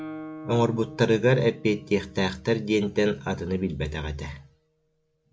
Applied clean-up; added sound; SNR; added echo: none; Guitar; 18 dB; none.